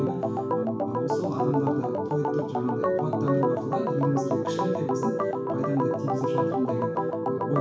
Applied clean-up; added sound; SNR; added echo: none; Organ; -4 dB; reverberation time 0.7 s.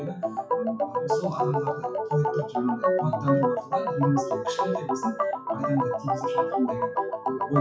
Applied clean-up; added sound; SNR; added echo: classical method WPE with log-MMSE.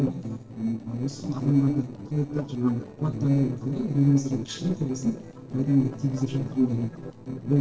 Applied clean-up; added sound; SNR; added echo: neural separator model SepFormer DNS4.